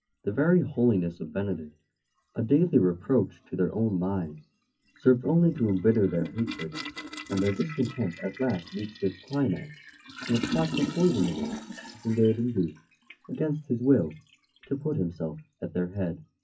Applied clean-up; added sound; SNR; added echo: classical method WPE with log-MMSE.